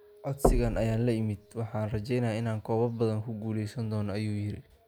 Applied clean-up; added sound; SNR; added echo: none; Knock; 3 dB; none.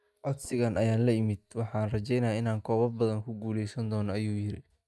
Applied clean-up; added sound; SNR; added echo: neural mask model DeepFilterNet 3.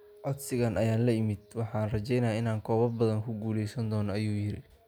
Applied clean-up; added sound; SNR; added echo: none; none; none; none.